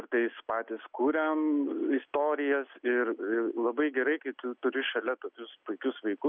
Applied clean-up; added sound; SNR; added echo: none; none; none; none.